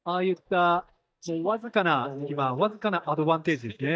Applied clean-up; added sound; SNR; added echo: neural mask model DeepFilterNet 3.